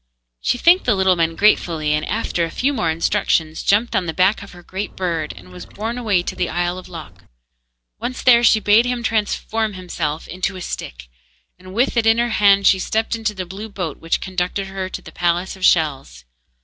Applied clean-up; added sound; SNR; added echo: none; Trickle, dribble / Chirp, tweet; 18 dB; none.